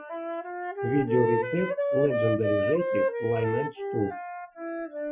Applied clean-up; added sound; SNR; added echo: classical method Wiener filter.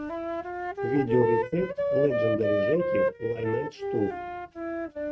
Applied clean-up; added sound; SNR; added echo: neural mask model RNNoise.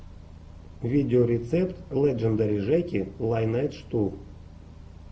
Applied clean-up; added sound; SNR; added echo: none; none; none; none.